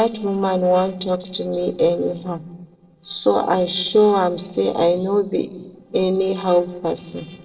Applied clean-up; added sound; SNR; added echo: neural separator model SepFormer DNS4.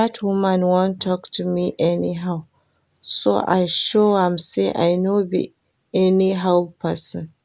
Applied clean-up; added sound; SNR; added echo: none; none; none; none.